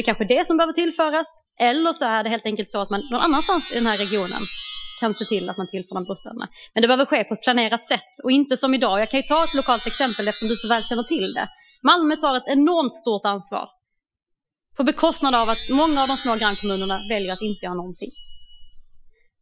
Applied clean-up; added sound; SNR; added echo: classical method Wiener filter.